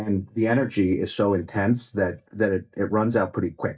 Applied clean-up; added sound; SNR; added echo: neural mask model DeepFilterNet 3.